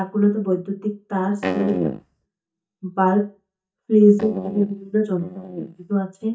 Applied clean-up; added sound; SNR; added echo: neural mask model DeepFilterNet 3.